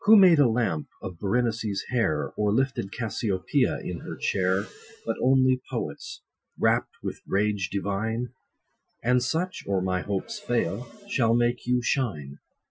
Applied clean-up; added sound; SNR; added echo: classical method Wiener filter.